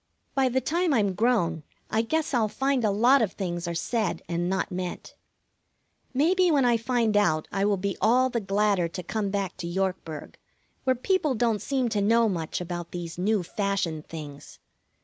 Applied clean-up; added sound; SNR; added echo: none; none; none; none.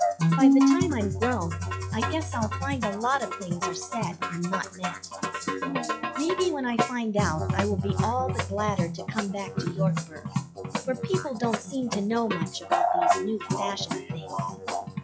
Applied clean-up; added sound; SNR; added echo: classical method log-MMSE.